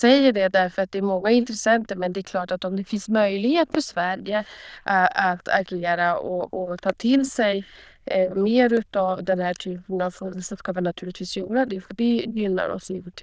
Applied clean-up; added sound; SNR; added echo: neural diffusion model UNIVERSE++.